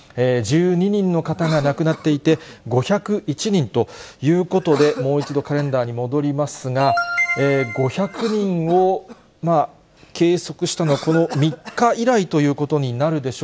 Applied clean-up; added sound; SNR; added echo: none; Cough; 18 dB; none.